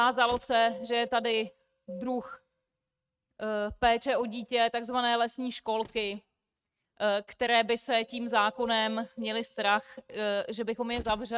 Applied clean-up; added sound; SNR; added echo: neural mask model RNNoise.